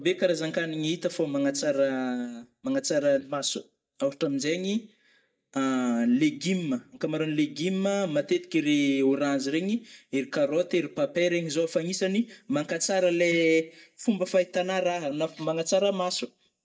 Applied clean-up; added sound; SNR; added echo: neural mask model DeepFilterNet 3.